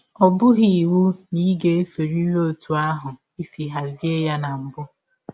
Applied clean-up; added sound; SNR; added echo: none; none; none; none.